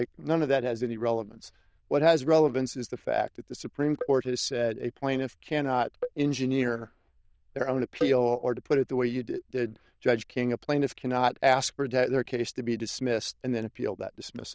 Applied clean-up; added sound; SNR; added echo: neural diffusion model UNIVERSE++.